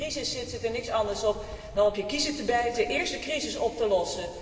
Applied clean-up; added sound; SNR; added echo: none; Wind; 16 dB; reverberation time 2.5 s.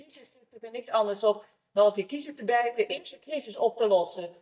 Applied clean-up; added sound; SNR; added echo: neural mask model DeepFilterNet 3.